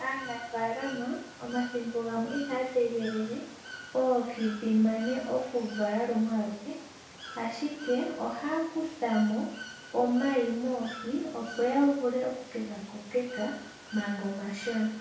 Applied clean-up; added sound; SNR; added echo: none; Water / Bird; 15 dB; reverberation time 0.5 s.